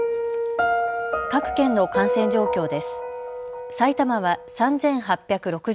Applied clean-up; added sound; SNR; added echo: none; Piano; 2 dB; none.